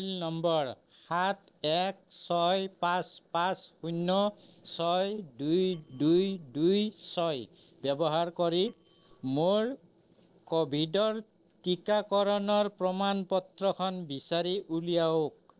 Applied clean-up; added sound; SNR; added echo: neural separator model SepFormer DNS4.